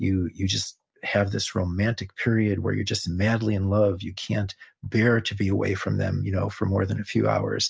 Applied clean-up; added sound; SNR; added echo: none; none; none; none.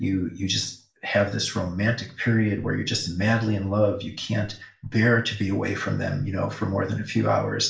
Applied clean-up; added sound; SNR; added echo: none; none; none; reverberation time 0.4 s.